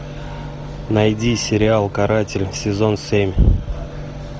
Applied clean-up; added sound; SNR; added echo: none; none; none; none.